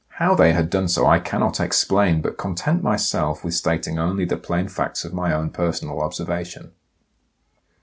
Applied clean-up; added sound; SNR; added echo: none; none; none; none.